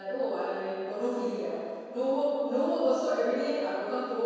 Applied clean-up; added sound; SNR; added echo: none; none; none; reverberation time 2.2 s.